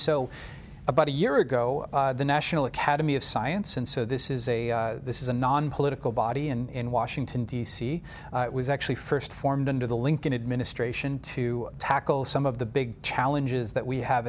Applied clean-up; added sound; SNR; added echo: none; none; none; none.